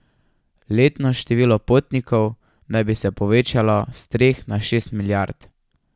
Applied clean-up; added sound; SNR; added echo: none; none; none; none.